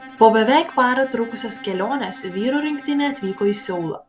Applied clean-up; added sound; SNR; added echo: none; Bowed string instrument; 18 dB; none.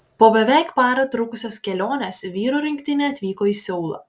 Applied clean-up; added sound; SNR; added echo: none; none; none; none.